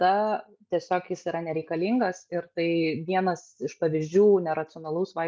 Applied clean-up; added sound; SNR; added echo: none; none; none; none.